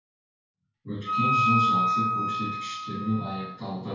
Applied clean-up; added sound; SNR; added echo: none; Wind instrument, woodwind instrument; -5 dB; reverberation time 0.5 s.